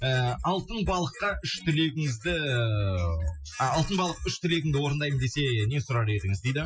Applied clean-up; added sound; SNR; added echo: classical method Wiener filter.